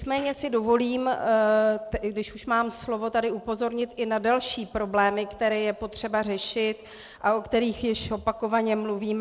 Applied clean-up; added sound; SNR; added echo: neural separator model SepFormer DNS4.